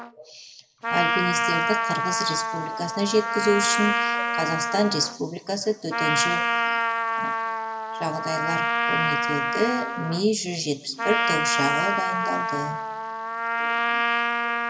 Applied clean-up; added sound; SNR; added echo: none; Trumpet; -3 dB; reverberation time 1.3 s.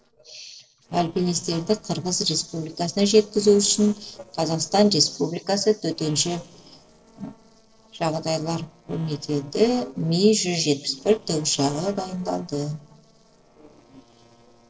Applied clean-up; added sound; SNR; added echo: neural separator model SepFormer DNS4.